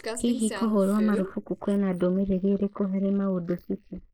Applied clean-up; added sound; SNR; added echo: neural mask model Resemble Enhance denoiser.